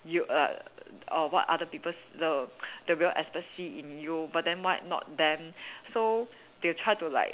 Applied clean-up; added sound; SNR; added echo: none; none; none; none.